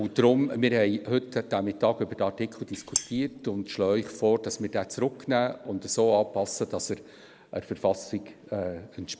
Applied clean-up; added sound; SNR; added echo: neural mask model Resemble Enhance denoiser.